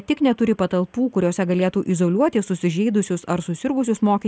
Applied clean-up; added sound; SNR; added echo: none; none; none; none.